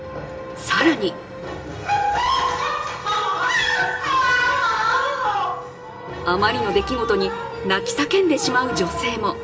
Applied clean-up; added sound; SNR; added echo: none; none; none; reverberation time 1.1 s.